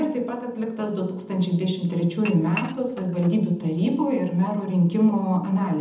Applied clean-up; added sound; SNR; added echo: none; Dishes, pots, and pans / Chink, clink; 17 dB; reverberation time 0.8 s.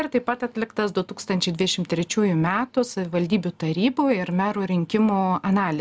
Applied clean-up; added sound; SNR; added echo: none; none; none; none.